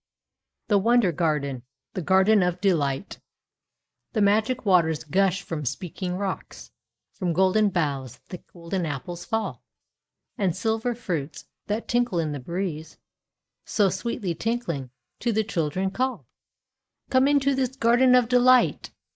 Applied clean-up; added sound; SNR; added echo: neural mask model Resemble Enhance denoiser.